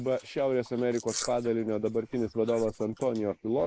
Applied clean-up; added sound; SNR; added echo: neural mask model Resemble Enhance denoiser.